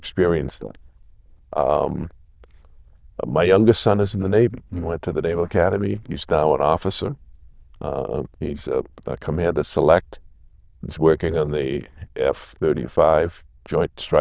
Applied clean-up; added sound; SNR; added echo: neural diffusion model UNIVERSE++.